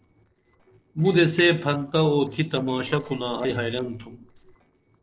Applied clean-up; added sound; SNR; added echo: neural separator model SepFormer DNS4.